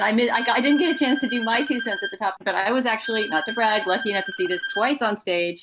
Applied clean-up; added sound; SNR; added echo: none; Bowed string instrument; 9 dB; none.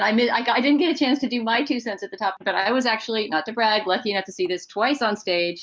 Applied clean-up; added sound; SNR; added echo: none; none; none; none.